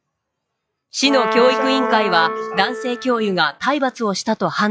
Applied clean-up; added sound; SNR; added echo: classical method log-MMSE.